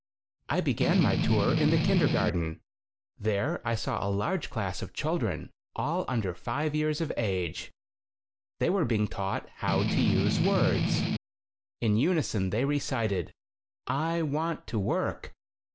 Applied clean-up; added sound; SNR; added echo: none; Strum; -2 dB; none.